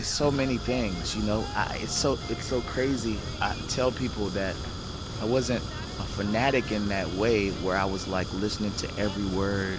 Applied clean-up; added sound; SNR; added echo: none; Fire; 6 dB; none.